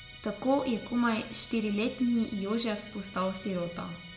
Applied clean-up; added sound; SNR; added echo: none; Musical instrument; 18 dB; reverberation time 0.8 s.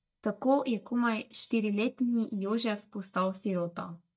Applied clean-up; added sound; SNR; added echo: neural mask model DeepFilterNet 3.